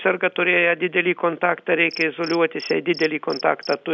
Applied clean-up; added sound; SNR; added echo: none; Cricket; 19 dB; none.